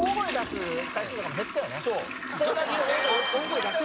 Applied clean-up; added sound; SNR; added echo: none; Toilet flush; 8 dB; none.